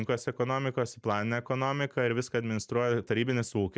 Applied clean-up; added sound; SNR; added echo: none; none; none; none.